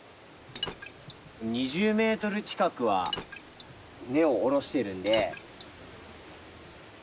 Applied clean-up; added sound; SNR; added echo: none; Liquid; 14 dB; none.